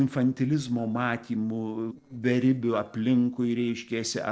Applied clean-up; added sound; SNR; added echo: neural separator model SepFormer DNS4.